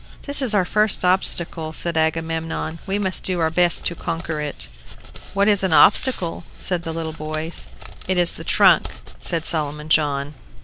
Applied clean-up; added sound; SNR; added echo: none; Hands; 12 dB; none.